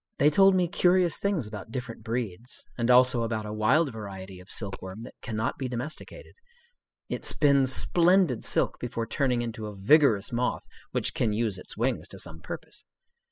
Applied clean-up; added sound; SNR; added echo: classical method spectral subtraction.